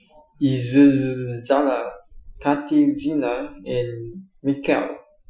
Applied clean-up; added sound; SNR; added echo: classical method Wiener filter.